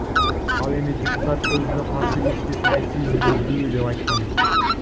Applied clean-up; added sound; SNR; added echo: none; Fowl; -4 dB; none.